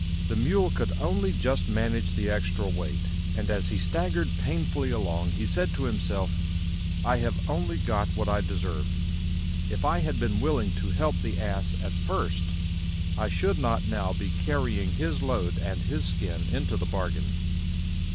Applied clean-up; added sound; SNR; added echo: none; Car; -4 dB; none.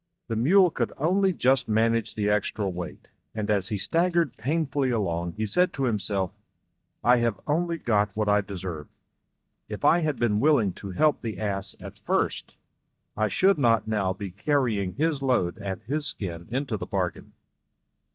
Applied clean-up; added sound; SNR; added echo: neural mask model DeepFilterNet 3.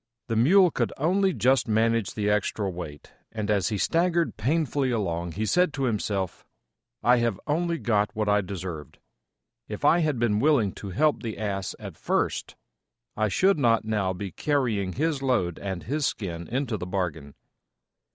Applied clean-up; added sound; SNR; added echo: none; none; none; none.